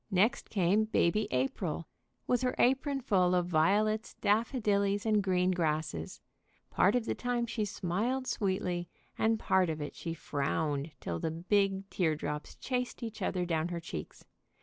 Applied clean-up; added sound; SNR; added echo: none; none; none; none.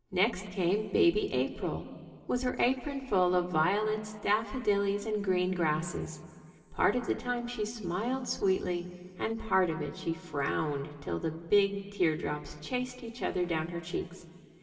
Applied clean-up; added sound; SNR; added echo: none; none; none; reverberation time 2.2 s.